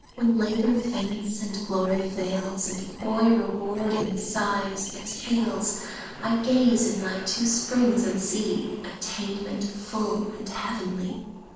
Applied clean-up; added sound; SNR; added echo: neural separator model SepFormer DNS4.